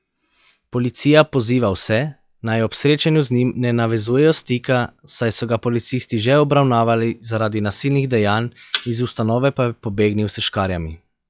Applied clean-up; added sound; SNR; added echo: classical method log-MMSE.